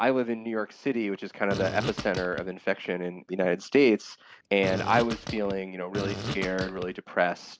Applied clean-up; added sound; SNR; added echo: none; Fart; 7 dB; none.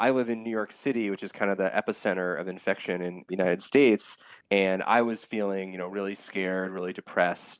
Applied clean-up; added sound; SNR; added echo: none; none; none; none.